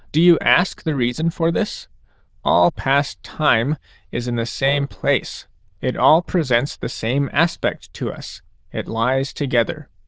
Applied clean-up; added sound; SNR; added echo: neural diffusion model UNIVERSE++.